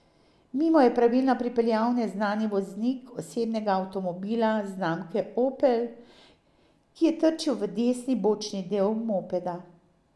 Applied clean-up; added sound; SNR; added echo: none; none; none; none.